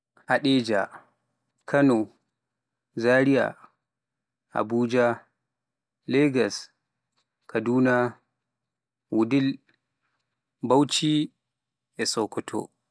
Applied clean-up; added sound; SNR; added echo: none; none; none; none.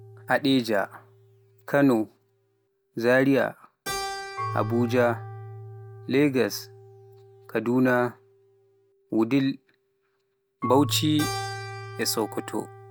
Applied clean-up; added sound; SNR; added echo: none; Keyboard (musical) + Marimba, xylophone / Wood; 11 dB; none.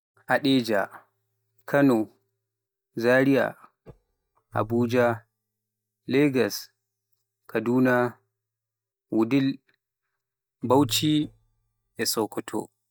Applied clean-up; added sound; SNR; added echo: neural mask model DeepFilterNet 3.